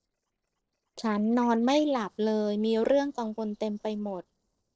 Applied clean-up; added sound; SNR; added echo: neural separator model SepFormer DNS4.